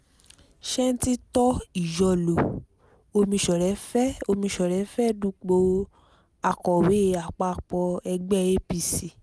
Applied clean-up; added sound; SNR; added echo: none; none; none; none.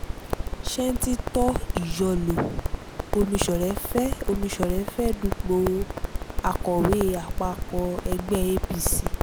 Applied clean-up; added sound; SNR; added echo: none; Crackle; 2 dB; none.